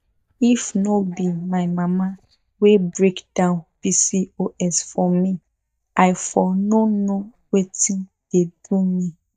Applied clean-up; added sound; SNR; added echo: neural mask model DeepFilterNet 3.